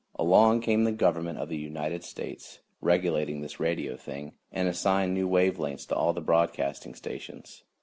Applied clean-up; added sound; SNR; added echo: none; none; none; none.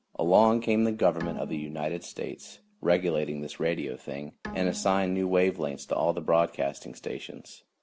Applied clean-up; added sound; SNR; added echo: none; Bowed string instrument; 18 dB; none.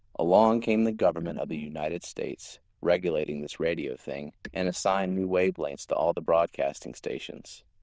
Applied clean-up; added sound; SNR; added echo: neural diffusion model UNIVERSE++.